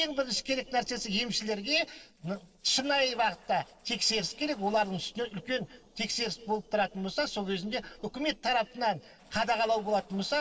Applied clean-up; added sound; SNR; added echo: neural separator model SepFormer DNS4.